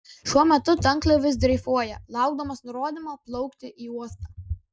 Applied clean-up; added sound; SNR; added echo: none; none; none; none.